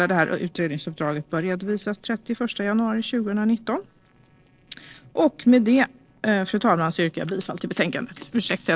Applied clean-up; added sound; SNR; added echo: neural separator model SepFormer DNS4.